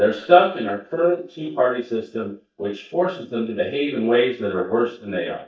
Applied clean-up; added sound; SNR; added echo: neural mask model DeepFilterNet 3.